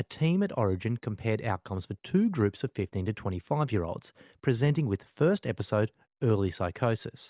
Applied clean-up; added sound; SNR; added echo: none; none; none; none.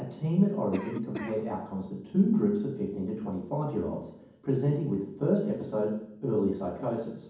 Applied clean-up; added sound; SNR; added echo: none; Cough; 13 dB; reverberation time 1.2 s.